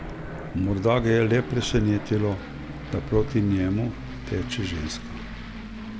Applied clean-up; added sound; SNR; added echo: none; Aircraft; 10 dB; none.